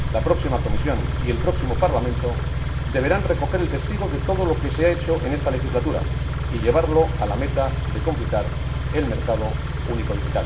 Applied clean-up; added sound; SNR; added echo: none; Idling / Car; -1 dB; reverberation time 1.6 s.